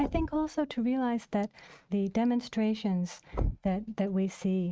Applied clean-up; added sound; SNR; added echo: neural mask model RNNoise.